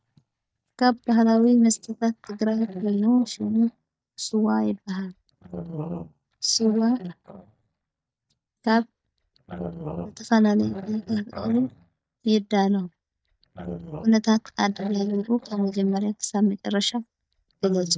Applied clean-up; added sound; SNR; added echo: neural mask model DeepFilterNet 3.